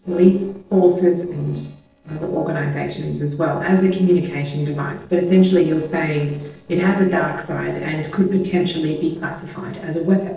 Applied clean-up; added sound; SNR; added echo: neural separator model SepFormer DNS4.